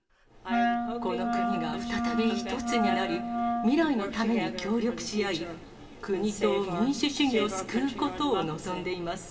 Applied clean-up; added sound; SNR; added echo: none; Wind instrument, woodwind instrument; 1 dB; reverberation time 0.9 s.